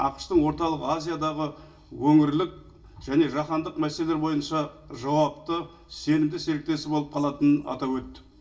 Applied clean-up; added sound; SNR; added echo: none; none; none; reverberation time 0.2 s.